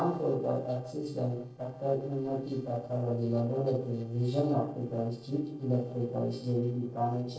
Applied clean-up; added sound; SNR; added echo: neural separator model SepFormer DNS4.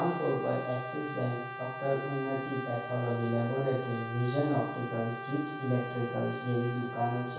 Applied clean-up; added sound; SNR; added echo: none; Brass instrument; 8 dB; reverberation time 0.7 s.